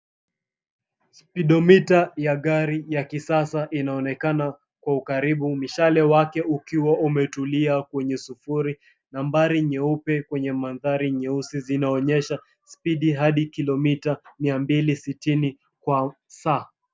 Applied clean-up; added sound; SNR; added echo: none; none; none; none.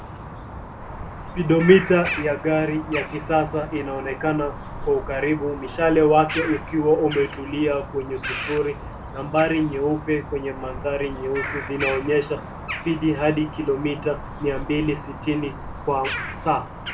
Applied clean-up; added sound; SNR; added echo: none; Bird vocalization, bird call, bird song; 10 dB; reverberation time 0.2 s.